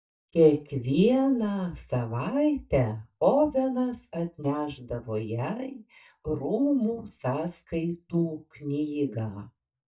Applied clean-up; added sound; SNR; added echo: neural mask model DeepFilterNet 3.